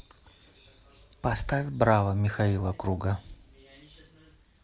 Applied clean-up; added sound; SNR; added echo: none; none; none; none.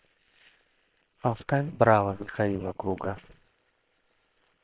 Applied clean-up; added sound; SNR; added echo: neural separator model SepFormer WHAM!.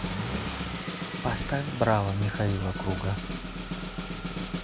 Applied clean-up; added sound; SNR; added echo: none; Snare drum + Engine starting / Car; 3 dB; none.